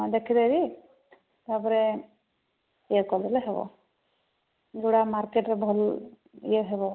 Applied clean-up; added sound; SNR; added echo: none; none; none; none.